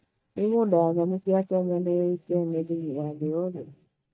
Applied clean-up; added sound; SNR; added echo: neural mask model DeepFilterNet 3.